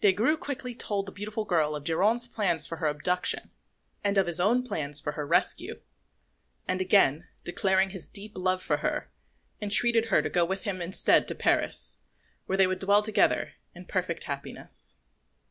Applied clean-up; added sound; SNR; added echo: none; none; none; none.